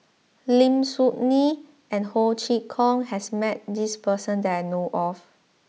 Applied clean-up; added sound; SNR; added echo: none; none; none; none.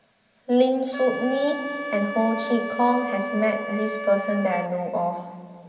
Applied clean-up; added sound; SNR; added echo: none; Wind instrument, woodwind instrument; 9 dB; reverberation time 2.6 s.